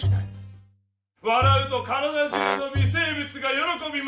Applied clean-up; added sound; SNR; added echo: none; Brass instrument + Bowed string instrument; 1 dB; none.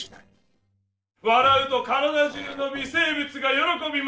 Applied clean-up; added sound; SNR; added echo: neural separator model SepFormer DNS4.